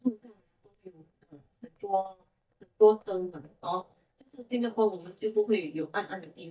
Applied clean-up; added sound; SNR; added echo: neural mask model DeepFilterNet 3.